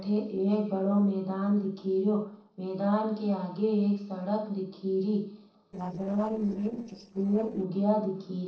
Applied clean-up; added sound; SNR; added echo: neural separator model SepFormer DNS4.